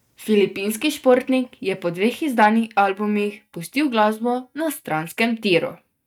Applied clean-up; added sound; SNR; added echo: neural mask model DeepFilterNet 3.